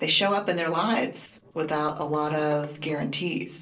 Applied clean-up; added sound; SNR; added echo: neural separator model SepFormer DNS4.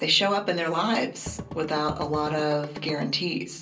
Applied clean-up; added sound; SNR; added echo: none; Drum / Drum kit; 12 dB; reverberation time 0.3 s.